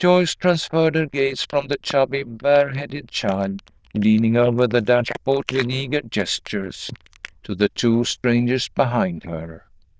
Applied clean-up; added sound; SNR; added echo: neural diffusion model UNIVERSE++.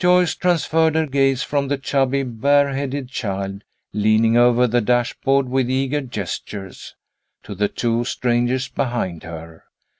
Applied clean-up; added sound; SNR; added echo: none; none; none; none.